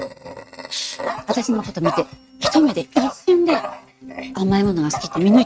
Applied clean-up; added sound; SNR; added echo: neural mask model RNNoise.